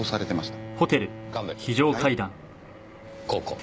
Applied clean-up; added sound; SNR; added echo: none; Bowed string instrument; 13 dB; none.